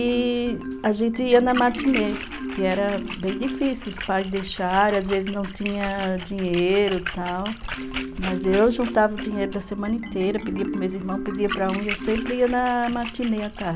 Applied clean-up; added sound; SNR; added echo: none; Marimba, xylophone + Splash, splatter; 9 dB; none.